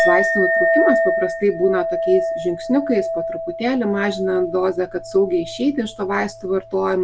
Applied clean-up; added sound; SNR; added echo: none; Chink, clink; 2 dB; none.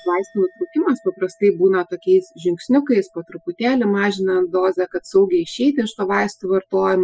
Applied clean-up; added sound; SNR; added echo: classical method spectral subtraction.